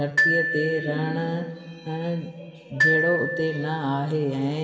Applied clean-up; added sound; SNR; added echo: none; Glockenspiel; 1 dB; reverberation time 1.6 s.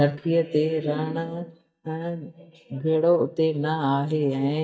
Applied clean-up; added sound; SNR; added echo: neural mask model DeepFilterNet 3.